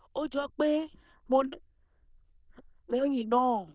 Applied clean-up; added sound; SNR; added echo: neural diffusion model UNIVERSE++.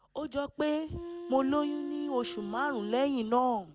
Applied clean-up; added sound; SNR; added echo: none; Wind instrument, woodwind instrument; 12 dB; none.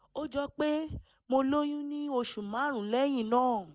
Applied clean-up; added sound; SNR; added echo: neural mask model Resemble Enhance denoiser.